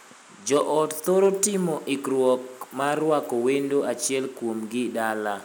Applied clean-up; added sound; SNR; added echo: none; none; none; none.